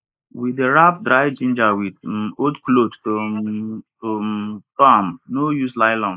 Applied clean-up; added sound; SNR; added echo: neural mask model Resemble Enhance denoiser.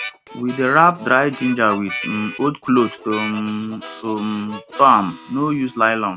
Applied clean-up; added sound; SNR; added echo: none; Harmonica; 14 dB; none.